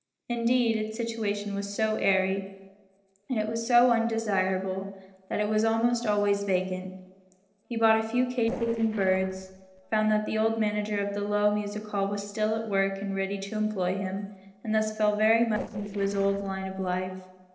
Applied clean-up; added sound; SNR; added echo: neural separator model SepFormer DNS4.